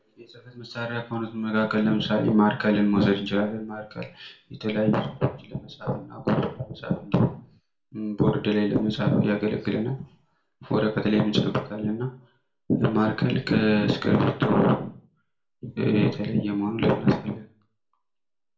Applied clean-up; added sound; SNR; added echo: none; none; none; reverberation time 0.3 s.